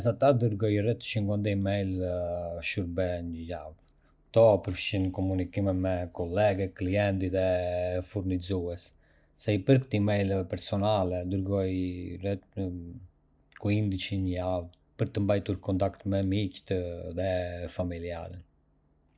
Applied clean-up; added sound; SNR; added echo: none; none; none; none.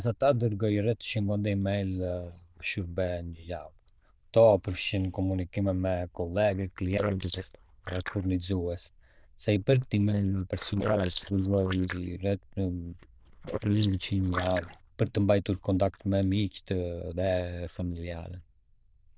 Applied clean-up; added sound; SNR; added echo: neural diffusion model UNIVERSE++.